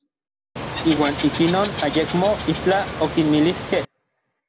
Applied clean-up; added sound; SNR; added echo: none; Water / Bird; 6 dB; none.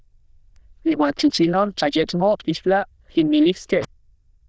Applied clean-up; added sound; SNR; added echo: neural diffusion model UNIVERSE++.